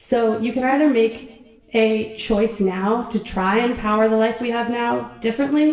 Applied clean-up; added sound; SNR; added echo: none; none; none; reverberation time 1.0 s.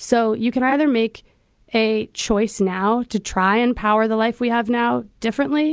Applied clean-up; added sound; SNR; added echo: none; none; none; none.